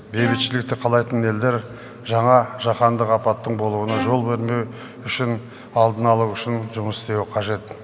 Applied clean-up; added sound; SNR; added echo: none; Bowed string instrument; 14 dB; none.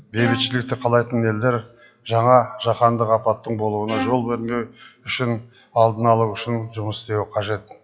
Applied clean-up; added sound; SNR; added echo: classical method log-MMSE.